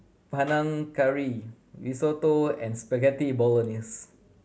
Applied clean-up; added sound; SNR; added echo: none; none; none; none.